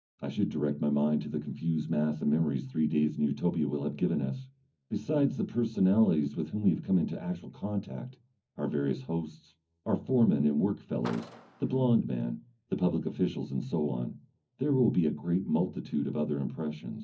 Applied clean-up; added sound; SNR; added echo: none; Car; 18 dB; reverberation time 0.4 s.